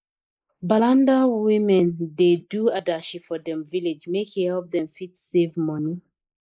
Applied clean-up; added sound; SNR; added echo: neural mask model Resemble Enhance denoiser.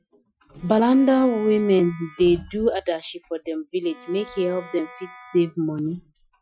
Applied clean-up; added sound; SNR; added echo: classical method Wiener filter.